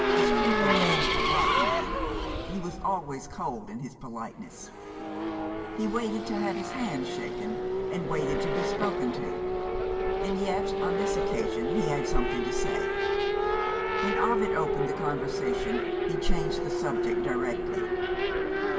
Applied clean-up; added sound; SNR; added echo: none; Race car, auto racing / Accelerating, revving, vroom; -5 dB; reverberation time 1.8 s.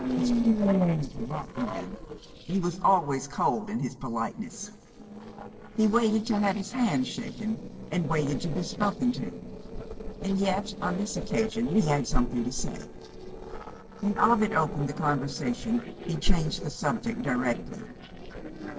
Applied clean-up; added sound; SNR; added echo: neural separator model SepFormer DNS4.